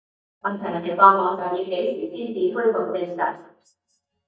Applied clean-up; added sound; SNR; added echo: neural mask model DeepFilterNet 3.